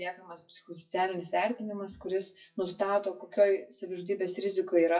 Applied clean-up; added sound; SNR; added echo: classical method WPE with log-MMSE.